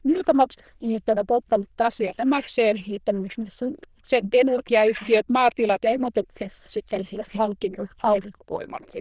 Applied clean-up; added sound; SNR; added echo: neural diffusion model UNIVERSE++.